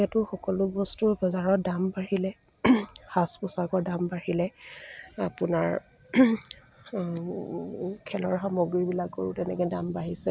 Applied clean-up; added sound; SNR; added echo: none; none; none; none.